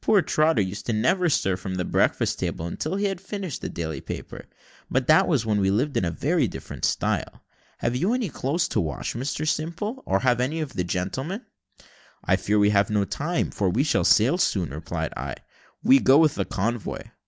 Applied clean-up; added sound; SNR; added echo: none; none; none; none.